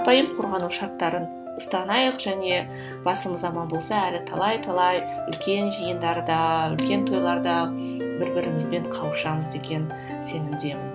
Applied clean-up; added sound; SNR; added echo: none; Electric guitar / Strum; 3 dB; none.